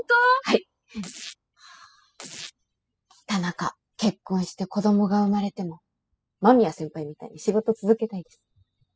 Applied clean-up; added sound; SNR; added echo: classical method spectral subtraction.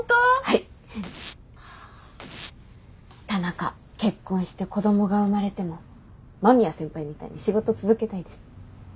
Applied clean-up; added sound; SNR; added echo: none; Domestic sounds, home sounds; 18 dB; none.